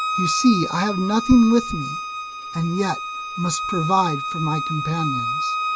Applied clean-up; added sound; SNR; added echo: none; Bowed string instrument; 5 dB; none.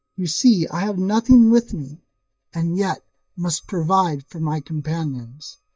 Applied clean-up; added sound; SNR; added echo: neural mask model DeepFilterNet 3.